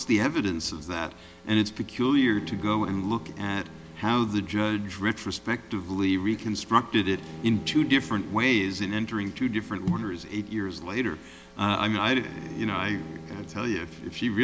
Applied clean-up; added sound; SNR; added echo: none; Bowed string instrument; 18 dB; none.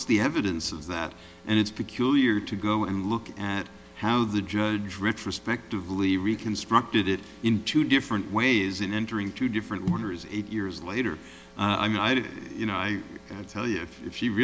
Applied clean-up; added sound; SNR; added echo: none; none; none; none.